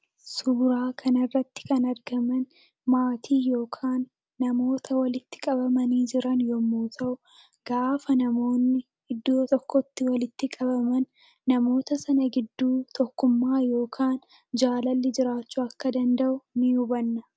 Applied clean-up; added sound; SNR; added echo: none; none; none; none.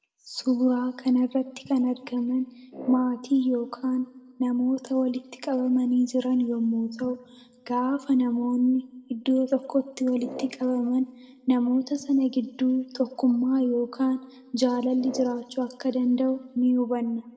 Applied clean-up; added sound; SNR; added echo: none; Brass instrument; 17 dB; reverberation time 1.0 s.